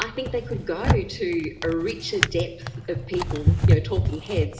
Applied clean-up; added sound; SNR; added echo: none; Drawer open or close; -3 dB; reverberation time 1.2 s.